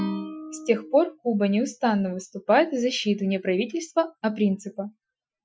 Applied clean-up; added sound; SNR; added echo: classical method Wiener filter.